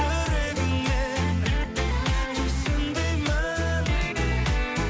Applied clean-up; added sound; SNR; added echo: none; Piano; 18 dB; none.